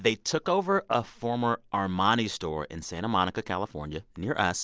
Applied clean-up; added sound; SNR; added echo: none; none; none; none.